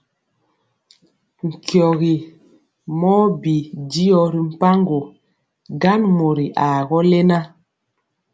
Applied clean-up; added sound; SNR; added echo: none; none; none; none.